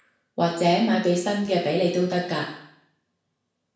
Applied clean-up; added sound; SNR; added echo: none; none; none; reverberation time 0.6 s.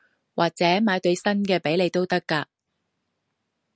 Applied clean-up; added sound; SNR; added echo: none; none; none; none.